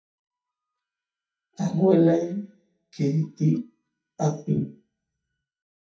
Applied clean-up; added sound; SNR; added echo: neural mask model DeepFilterNet 3.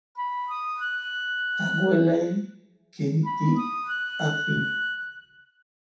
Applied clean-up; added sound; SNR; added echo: none; Wind instrument, woodwind instrument; 2 dB; reverberation time 0.7 s.